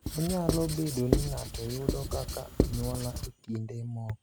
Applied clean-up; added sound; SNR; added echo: none; Writing; -1 dB; none.